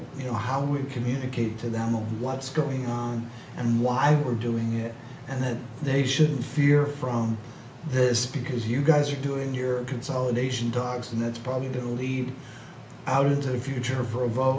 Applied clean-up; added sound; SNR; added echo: none; none; none; none.